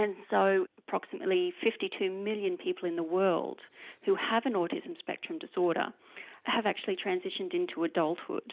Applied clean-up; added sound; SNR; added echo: none; none; none; none.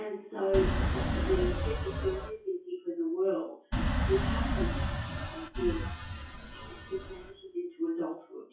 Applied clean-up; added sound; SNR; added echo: classical method WPE with log-MMSE.